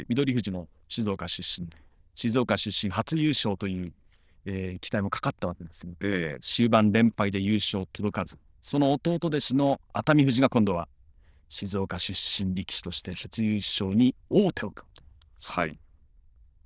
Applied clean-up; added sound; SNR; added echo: neural diffusion model UNIVERSE++.